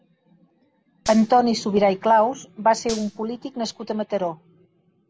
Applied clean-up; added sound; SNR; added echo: none; Gunshot, gunfire; 18 dB; none.